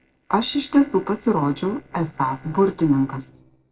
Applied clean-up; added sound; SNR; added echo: neural separator model SepFormer DNS4.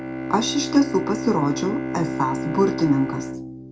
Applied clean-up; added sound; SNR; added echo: none; Bowed string instrument; 5 dB; reverberation time 0.2 s.